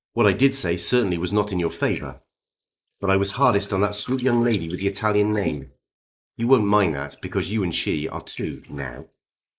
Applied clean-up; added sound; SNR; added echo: neural mask model Resemble Enhance denoiser.